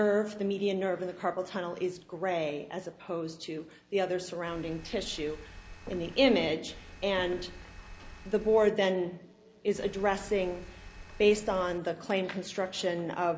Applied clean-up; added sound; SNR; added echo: none; Engine; 16 dB; reverberation time 1.1 s.